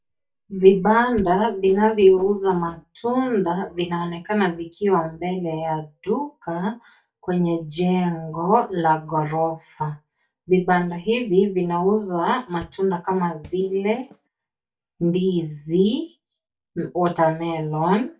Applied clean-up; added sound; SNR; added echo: neural mask model DeepFilterNet 3.